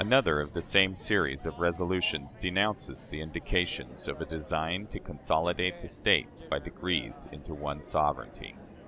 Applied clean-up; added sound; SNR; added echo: none; Chatter + Subway, metro, underground; 17 dB; none.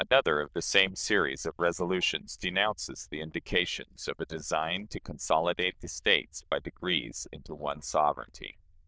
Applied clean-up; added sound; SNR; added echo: neural diffusion model UNIVERSE++.